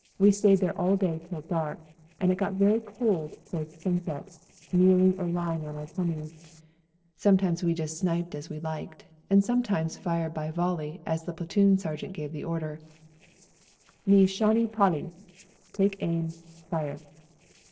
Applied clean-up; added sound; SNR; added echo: neural separator model SepFormer DNS4.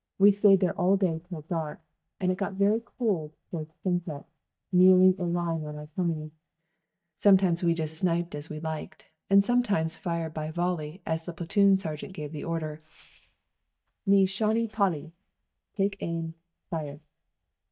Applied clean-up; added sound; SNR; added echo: neural mask model DeepFilterNet 3.